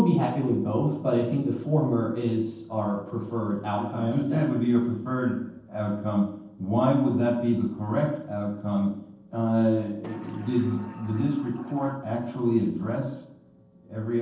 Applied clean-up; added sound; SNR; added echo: neural separator model SepFormer DNS4.